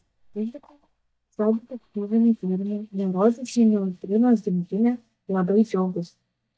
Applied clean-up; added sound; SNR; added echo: neural mask model DeepFilterNet 3.